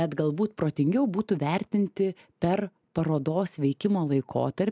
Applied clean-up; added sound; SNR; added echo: none; none; none; none.